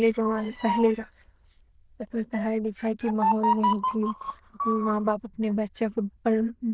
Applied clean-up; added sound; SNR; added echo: neural diffusion model UNIVERSE++.